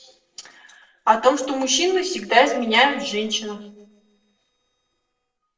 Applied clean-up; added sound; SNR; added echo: neural separator model SepFormer DNS4.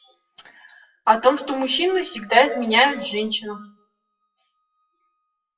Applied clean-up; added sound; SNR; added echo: classical method WPE with log-MMSE.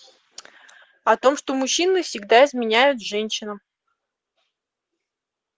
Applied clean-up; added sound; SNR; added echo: none; none; none; none.